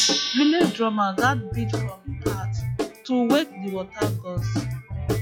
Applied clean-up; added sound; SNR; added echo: classical method log-MMSE.